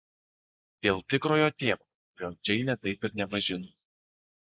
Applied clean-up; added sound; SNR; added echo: neural mask model Resemble Enhance denoiser.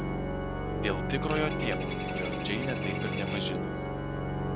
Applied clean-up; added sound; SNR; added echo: none; Coin (dropping) + Organ; -5 dB; none.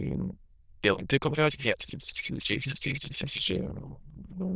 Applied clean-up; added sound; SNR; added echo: neural diffusion model UNIVERSE++.